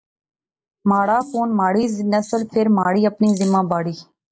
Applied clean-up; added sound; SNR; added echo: neural mask model Resemble Enhance denoiser.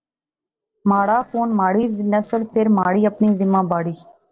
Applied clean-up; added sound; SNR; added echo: neural separator model SepFormer DNS4.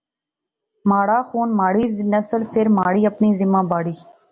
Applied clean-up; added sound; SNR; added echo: none; none; none; none.